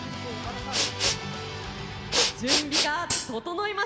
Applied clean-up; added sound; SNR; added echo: none; Respiratory sounds + Hi-hat; -3 dB; none.